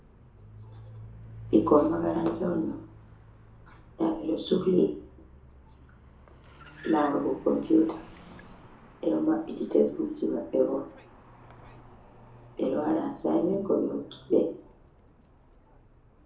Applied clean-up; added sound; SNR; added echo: none; Car; 20 dB; reverberation time 0.5 s.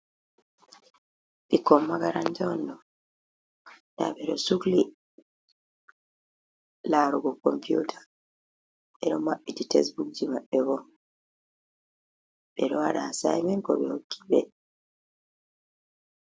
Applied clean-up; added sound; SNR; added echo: none; none; none; none.